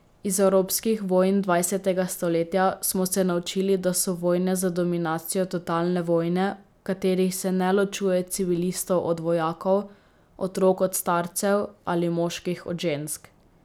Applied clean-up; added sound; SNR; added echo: none; none; none; none.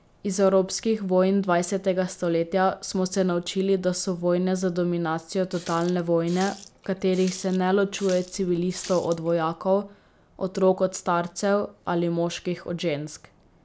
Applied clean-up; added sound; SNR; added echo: none; Water tap, faucet; 17 dB; none.